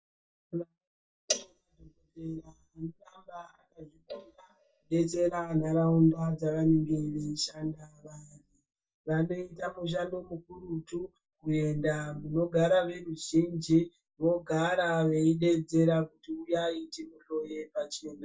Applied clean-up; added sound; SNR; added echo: neural mask model DeepFilterNet 3.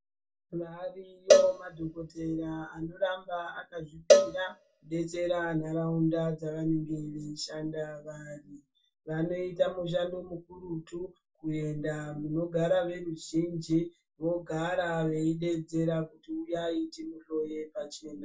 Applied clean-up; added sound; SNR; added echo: none; Cowbell; -4 dB; reverberation time 0.1 s.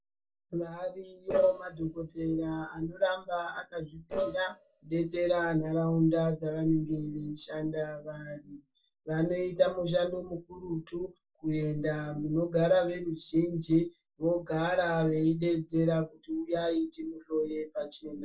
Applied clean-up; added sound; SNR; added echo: neural separator model SepFormer DNS4.